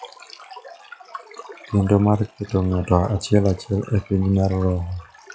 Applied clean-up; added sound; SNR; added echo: classical method log-MMSE.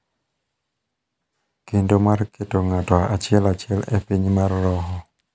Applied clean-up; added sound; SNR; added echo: none; none; none; none.